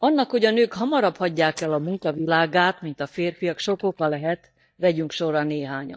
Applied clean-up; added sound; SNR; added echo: neural mask model DeepFilterNet 3.